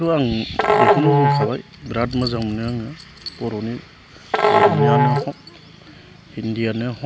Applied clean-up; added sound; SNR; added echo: none; Musical instrument; -4 dB; none.